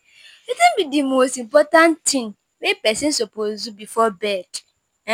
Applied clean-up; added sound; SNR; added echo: none; none; none; none.